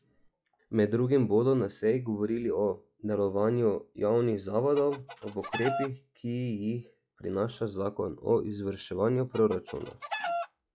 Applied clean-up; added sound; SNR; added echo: classical method log-MMSE.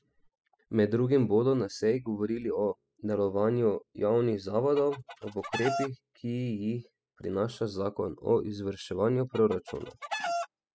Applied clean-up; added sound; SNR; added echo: classical method spectral subtraction.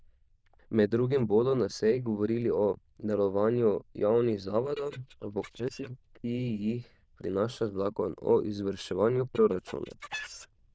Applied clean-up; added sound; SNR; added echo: neural diffusion model UNIVERSE++.